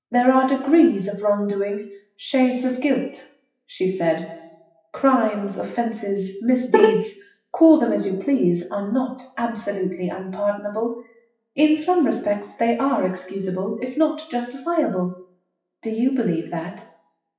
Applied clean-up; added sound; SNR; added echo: classical method WPE with log-MMSE.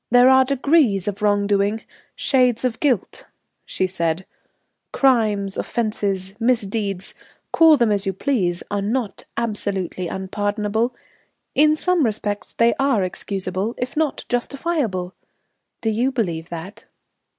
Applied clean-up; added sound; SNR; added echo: none; none; none; none.